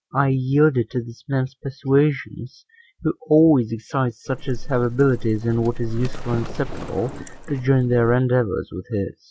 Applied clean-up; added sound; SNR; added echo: none; Livestock, farm animals, working animals; 8 dB; none.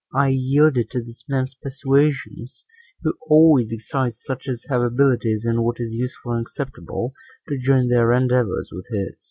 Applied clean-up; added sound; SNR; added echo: none; none; none; none.